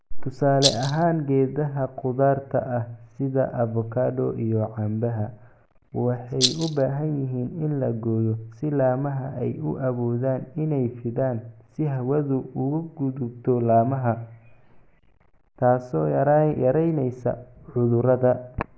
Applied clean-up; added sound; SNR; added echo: none; Rattle; 1 dB; none.